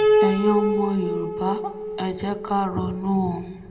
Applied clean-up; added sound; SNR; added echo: none; Piano; 0 dB; reverberation time 0.6 s.